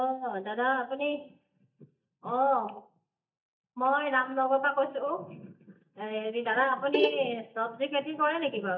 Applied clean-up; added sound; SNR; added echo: neural mask model DeepFilterNet 3.